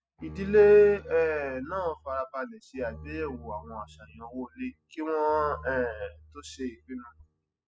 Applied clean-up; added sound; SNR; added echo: classical method spectral subtraction.